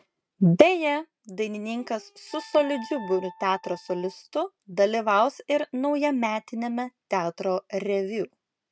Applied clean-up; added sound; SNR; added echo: neural mask model RNNoise.